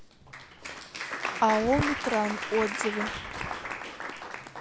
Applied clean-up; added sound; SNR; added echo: none; Applause; 4 dB; none.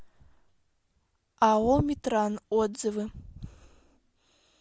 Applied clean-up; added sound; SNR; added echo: none; none; none; none.